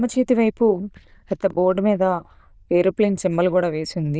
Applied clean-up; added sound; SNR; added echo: neural diffusion model UNIVERSE++.